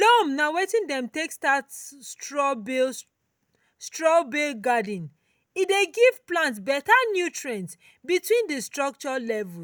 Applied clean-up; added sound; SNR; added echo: none; none; none; none.